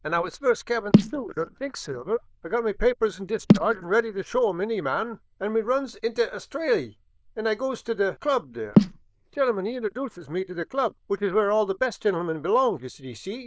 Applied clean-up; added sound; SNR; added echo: neural diffusion model UNIVERSE++.